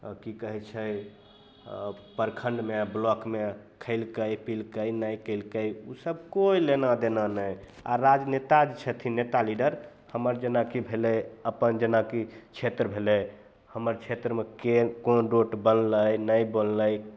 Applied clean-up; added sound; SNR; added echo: none; none; none; none.